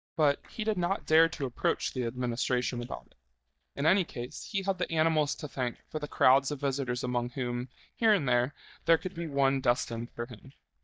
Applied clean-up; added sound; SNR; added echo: neural mask model DeepFilterNet 3.